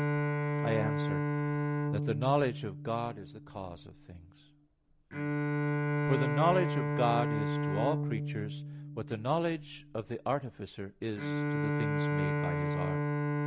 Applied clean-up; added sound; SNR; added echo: none; Bowed string instrument; -2 dB; none.